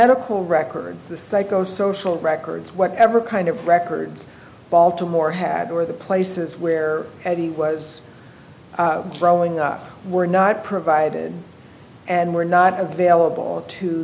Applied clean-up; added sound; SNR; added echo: none; none; none; none.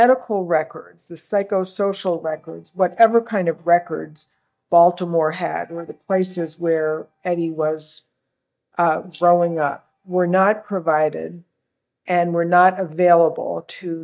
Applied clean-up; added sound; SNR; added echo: neural mask model DeepFilterNet 3.